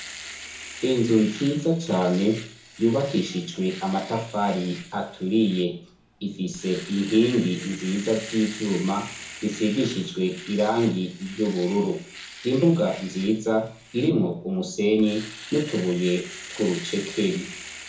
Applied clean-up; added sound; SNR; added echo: none; Domestic sounds, home sounds; 16 dB; reverberation time 0.6 s.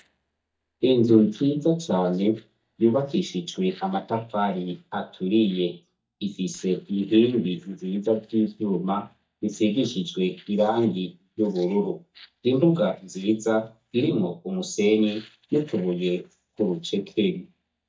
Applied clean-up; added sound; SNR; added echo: neural mask model DeepFilterNet 3.